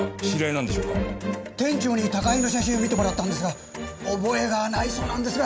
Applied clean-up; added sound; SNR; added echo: none; none; none; none.